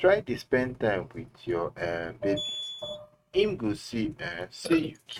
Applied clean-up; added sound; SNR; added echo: neural mask model RNNoise.